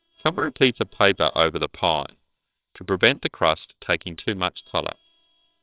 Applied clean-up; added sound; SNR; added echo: neural separator model SepFormer WHAMR!.